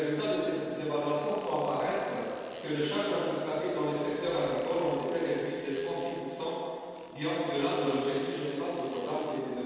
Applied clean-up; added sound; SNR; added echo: none; Fart; 20 dB; reverberation time 2.1 s.